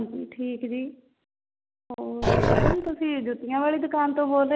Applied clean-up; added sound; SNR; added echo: none; Growling; -4 dB; none.